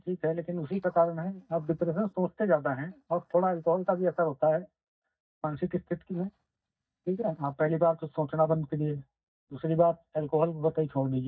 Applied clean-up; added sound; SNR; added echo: neural mask model DeepFilterNet 3.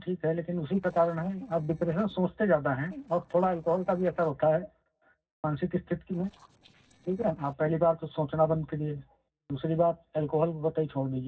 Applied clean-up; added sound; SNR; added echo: neural separator model SepFormer DNS4.